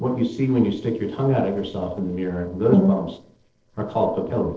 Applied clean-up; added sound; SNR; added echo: neural separator model SepFormer DNS4.